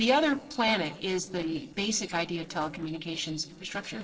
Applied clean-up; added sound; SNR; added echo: neural separator model SepFormer DNS4.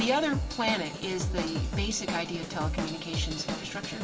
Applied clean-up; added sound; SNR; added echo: none; Drum / Drum kit; 2 dB; reverberation time 1.6 s.